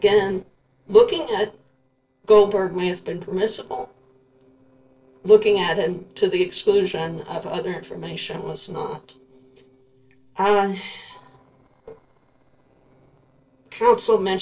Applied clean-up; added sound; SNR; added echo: neural separator model SepFormer DNS4.